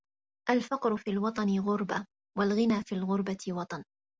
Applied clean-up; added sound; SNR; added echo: none; none; none; none.